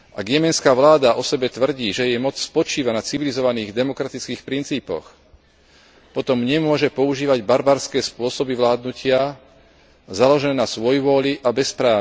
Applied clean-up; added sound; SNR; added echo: none; none; none; none.